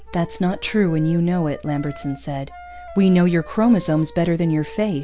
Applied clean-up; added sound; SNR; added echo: none; Wind instrument, woodwind instrument; 20 dB; none.